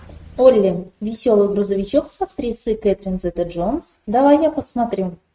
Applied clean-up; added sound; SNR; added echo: neural mask model RNNoise.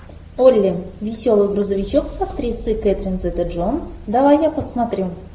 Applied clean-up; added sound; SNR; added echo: none; Boom; 12 dB; none.